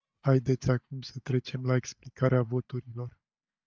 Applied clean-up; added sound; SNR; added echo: neural mask model DeepFilterNet 3.